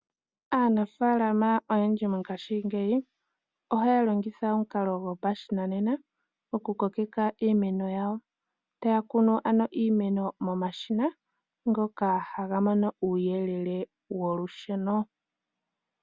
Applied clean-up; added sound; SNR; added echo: none; none; none; none.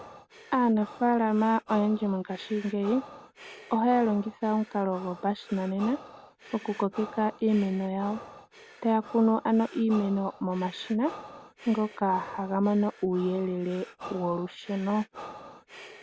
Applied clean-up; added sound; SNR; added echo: none; Breathing; 18 dB; none.